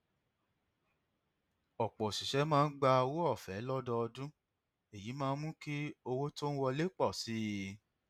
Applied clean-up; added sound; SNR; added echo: none; none; none; none.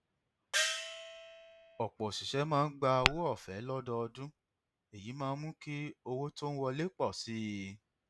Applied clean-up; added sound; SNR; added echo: none; Gong + Tap / Glass; 1 dB; none.